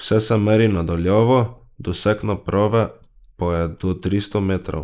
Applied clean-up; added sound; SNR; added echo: neural mask model Resemble Enhance denoiser.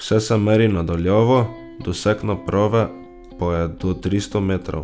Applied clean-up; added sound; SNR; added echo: none; Electric guitar; 20 dB; none.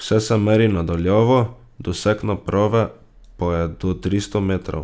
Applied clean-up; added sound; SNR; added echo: none; none; none; none.